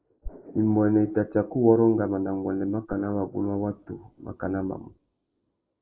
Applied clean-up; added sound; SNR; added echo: neural mask model Resemble Enhance denoiser.